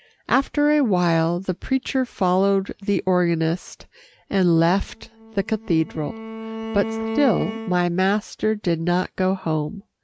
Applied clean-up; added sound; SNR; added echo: neural mask model RNNoise.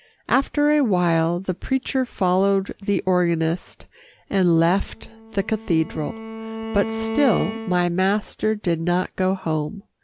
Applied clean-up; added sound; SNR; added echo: none; Bowed string instrument; 9 dB; none.